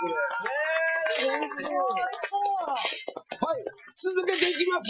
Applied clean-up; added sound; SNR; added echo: classical method Wiener filter.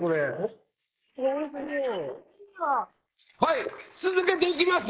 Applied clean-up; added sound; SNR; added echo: neural mask model Resemble Enhance denoiser.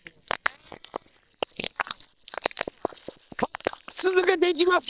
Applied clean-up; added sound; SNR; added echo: neural separator model SepFormer WHAM!.